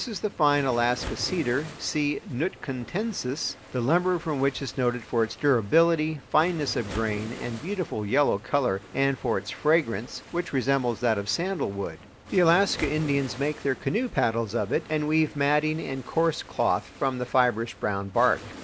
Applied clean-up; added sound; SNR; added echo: none; Waves, surf; 17 dB; none.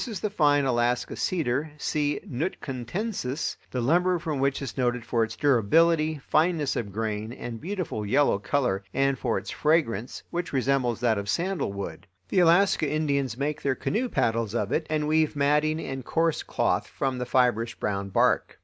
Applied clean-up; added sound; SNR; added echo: none; none; none; none.